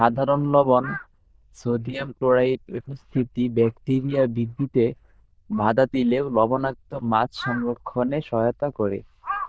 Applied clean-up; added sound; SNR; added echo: neural diffusion model UNIVERSE++.